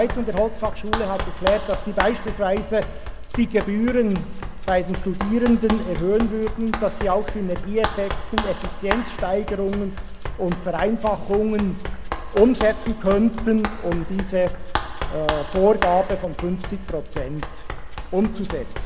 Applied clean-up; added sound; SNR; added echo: none; Run; 5 dB; none.